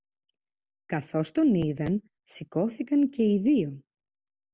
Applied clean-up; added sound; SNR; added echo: none; none; none; none.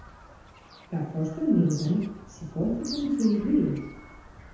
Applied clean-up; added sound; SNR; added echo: none; Bird vocalization, bird call, bird song; 17 dB; reverberation time 0.9 s.